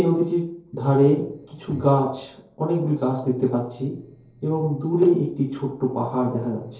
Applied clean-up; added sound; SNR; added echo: neural separator model SepFormer DNS4.